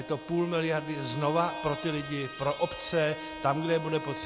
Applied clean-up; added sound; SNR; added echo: none; Bowed string instrument; 10 dB; none.